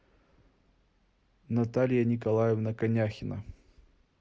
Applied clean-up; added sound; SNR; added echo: none; none; none; none.